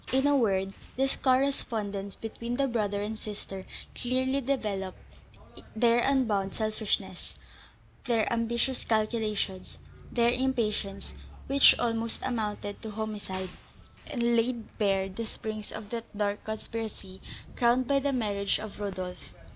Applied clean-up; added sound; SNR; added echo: none; Bus; 20 dB; none.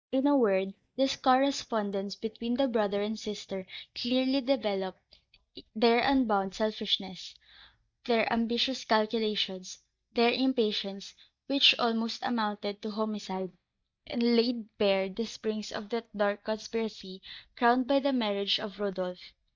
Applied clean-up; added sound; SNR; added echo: neural mask model DeepFilterNet 3.